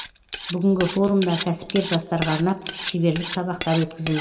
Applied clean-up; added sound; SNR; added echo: none; Cutlery, silverware; 10 dB; reverberation time 1.8 s.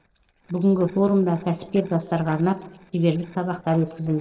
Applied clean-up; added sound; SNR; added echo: neural separator model SepFormer DNS4.